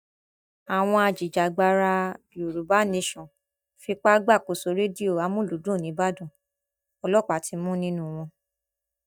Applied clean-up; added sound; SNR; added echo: neural mask model DeepFilterNet 3.